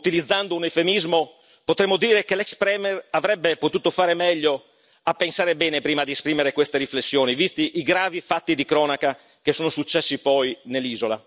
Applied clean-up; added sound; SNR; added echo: none; none; none; none.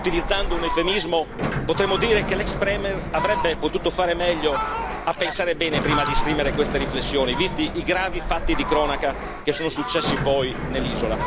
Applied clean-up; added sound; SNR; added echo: none; Sliding door + Fowl; 2 dB; none.